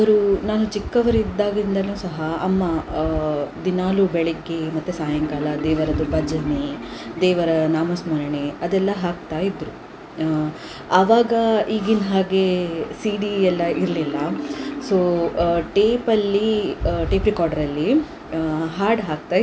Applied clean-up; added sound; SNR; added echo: none; Marimba, xylophone; 16 dB; none.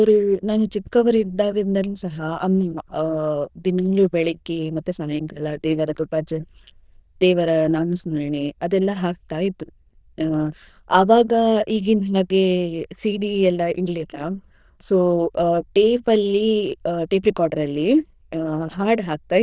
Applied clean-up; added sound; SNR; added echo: neural diffusion model UNIVERSE++.